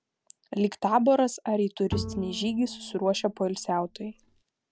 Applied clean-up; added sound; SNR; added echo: none; Bowed string instrument; 11 dB; none.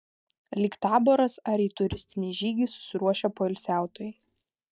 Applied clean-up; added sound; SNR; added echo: neural mask model DeepFilterNet 3.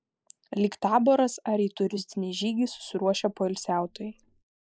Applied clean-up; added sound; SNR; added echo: neural mask model Resemble Enhance denoiser.